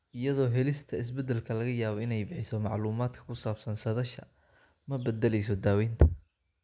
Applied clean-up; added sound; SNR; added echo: none; none; none; none.